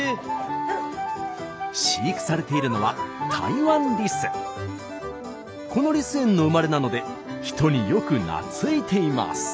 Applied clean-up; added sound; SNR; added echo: none; none; none; none.